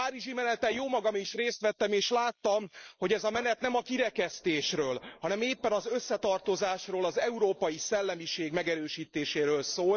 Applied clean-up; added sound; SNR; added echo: neural mask model Resemble Enhance denoiser.